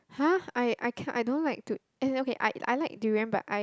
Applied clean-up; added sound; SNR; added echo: none; none; none; none.